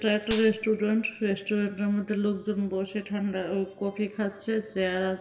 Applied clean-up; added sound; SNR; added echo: none; Gunshot, gunfire; 9 dB; reverberation time 1.9 s.